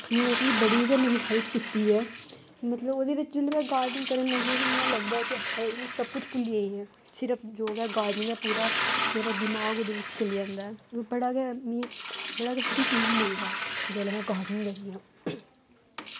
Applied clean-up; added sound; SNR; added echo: none; Liquid; 3 dB; none.